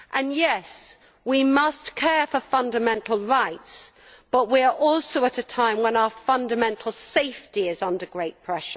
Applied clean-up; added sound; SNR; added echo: none; none; none; none.